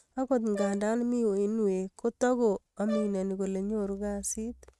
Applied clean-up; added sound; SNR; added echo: neural mask model RNNoise.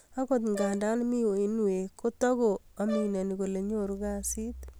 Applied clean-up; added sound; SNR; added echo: none; Brass instrument; 13 dB; none.